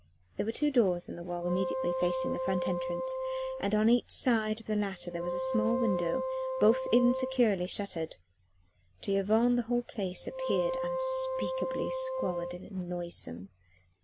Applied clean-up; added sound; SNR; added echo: none; Wind instrument, woodwind instrument; 4 dB; none.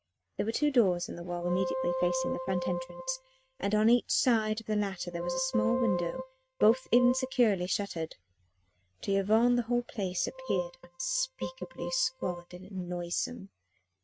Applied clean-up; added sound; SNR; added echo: neural mask model RNNoise.